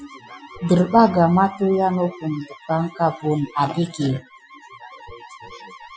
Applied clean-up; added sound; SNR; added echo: classical method Wiener filter.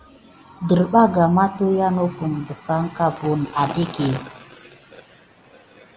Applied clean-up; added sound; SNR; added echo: none; none; none; none.